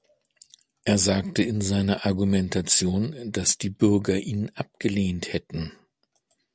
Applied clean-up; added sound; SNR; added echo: none; none; none; none.